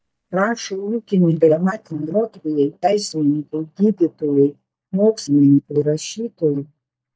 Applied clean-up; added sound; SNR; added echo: neural mask model DeepFilterNet 3.